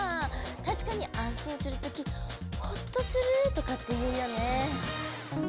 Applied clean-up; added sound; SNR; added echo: none; none; none; none.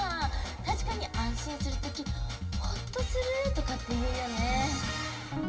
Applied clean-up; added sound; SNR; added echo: none; none; none; reverberation time 1.7 s.